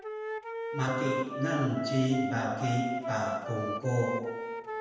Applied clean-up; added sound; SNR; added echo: none; Wind instrument, woodwind instrument; 4 dB; reverberation time 1.1 s.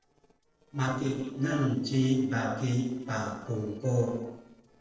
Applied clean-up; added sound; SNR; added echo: neural separator model SepFormer DNS4.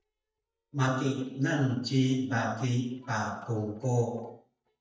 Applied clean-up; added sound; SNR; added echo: neural mask model DeepFilterNet 3.